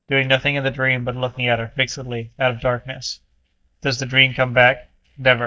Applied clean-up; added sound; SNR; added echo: neural mask model DeepFilterNet 3.